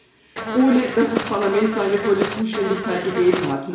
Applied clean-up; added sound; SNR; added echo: none; Buzz; 7 dB; reverberation time 0.7 s.